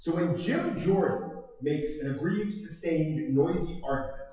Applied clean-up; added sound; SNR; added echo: classical method WPE with log-MMSE.